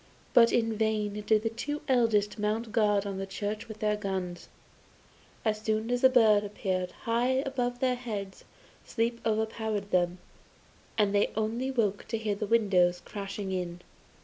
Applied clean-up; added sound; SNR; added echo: none; none; none; none.